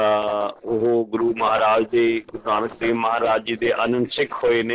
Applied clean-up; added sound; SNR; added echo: neural separator model SepFormer DNS4.